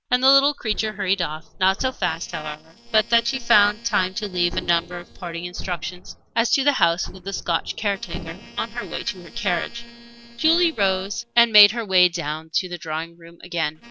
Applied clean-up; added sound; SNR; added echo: neural separator model SepFormer DNS4.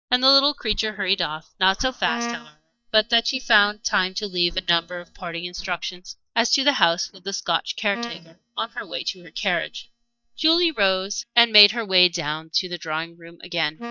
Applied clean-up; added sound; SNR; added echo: neural mask model DeepFilterNet 3.